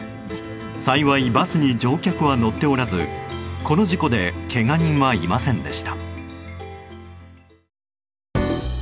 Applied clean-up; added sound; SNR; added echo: none; none; none; none.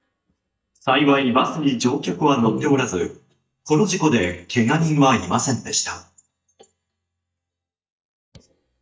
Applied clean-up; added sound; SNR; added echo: neural mask model DeepFilterNet 3.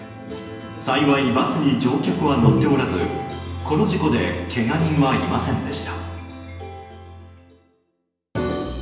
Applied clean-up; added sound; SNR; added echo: none; Bowed string instrument; 5 dB; reverberation time 1.0 s.